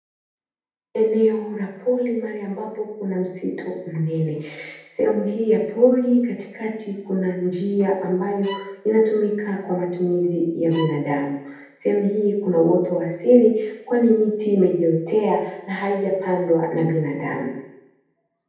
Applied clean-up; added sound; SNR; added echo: none; Bowed string instrument; 17 dB; reverberation time 0.8 s.